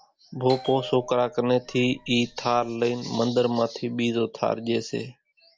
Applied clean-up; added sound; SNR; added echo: none; Bell; 18 dB; none.